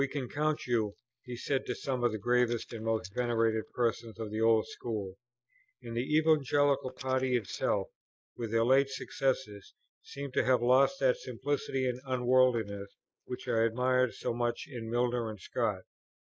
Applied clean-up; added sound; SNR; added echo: neural mask model Resemble Enhance denoiser.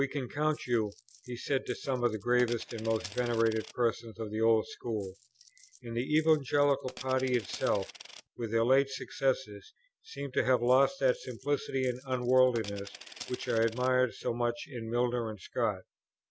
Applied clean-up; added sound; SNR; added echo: none; Coin (dropping); 19 dB; none.